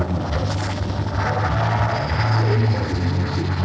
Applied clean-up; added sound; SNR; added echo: neural separator model SepFormer DNS4.